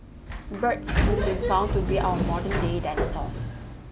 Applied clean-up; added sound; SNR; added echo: none; Sliding door; -2 dB; reverberation time 1.6 s.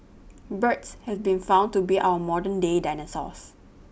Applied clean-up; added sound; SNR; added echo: none; none; none; none.